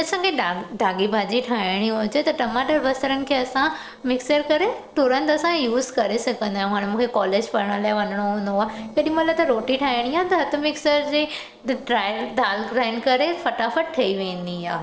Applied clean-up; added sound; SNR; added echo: neural separator model SepFormer DNS4.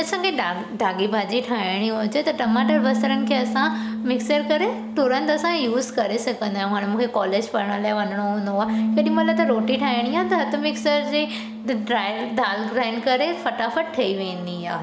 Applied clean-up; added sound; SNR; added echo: none; Bass guitar; 6 dB; none.